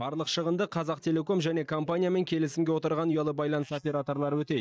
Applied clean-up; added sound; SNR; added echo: neural mask model DeepFilterNet 3.